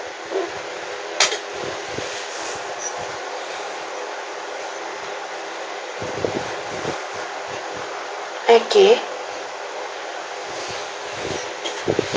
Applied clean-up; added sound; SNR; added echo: none; none; none; none.